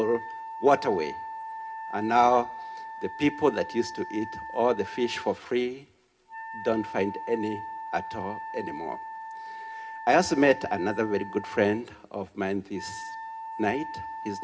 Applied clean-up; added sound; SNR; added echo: none; Wind instrument, woodwind instrument; 10 dB; reverberation time 0.3 s.